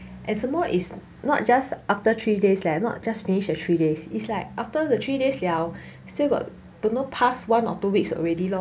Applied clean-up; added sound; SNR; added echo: none; none; none; none.